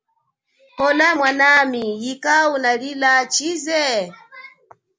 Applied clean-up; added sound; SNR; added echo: none; none; none; none.